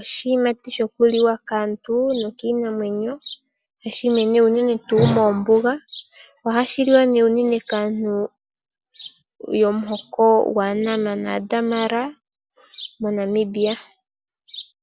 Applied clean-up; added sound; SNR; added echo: none; none; none; none.